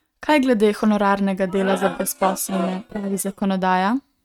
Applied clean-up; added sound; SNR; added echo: neural mask model RNNoise.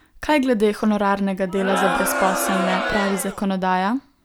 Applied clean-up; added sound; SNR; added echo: none; Crowd; 2 dB; none.